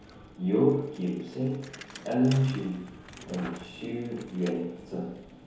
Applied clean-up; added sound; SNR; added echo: none; Bicycle; 18 dB; reverberation time 2.2 s.